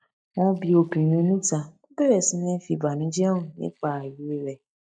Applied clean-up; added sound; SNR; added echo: neural mask model DeepFilterNet 3.